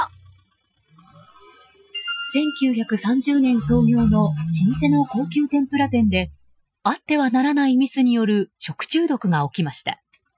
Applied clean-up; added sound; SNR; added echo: classical method Wiener filter.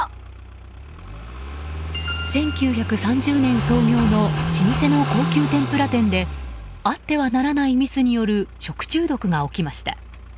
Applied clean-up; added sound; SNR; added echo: none; Car passing by / Idling; 5 dB; none.